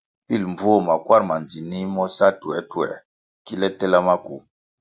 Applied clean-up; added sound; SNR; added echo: none; none; none; none.